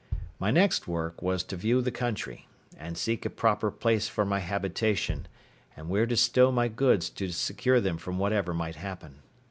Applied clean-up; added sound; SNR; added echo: none; Bass drum; 13 dB; none.